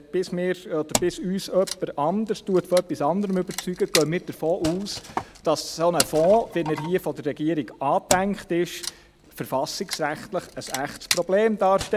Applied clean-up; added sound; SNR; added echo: none; Wood; 10 dB; none.